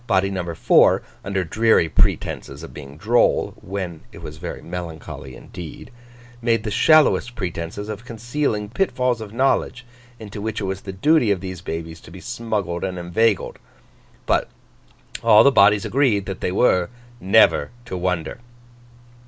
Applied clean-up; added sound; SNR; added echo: none; none; none; none.